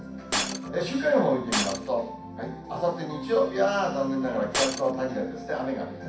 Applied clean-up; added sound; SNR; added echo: none; Shatter; 5 dB; reverberation time 0.6 s.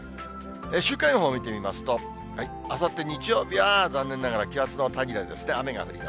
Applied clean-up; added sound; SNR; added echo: none; none; none; none.